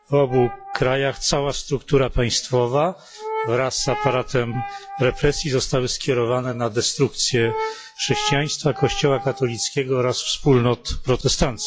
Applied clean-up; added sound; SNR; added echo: classical method log-MMSE.